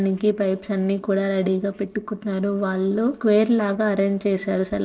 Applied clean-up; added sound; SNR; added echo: neural separator model SepFormer DNS4.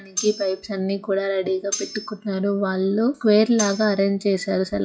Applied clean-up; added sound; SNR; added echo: classical method WPE with log-MMSE.